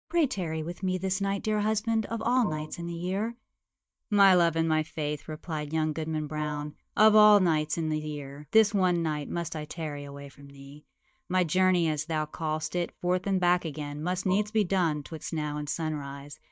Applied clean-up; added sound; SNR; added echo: neural mask model DeepFilterNet 3.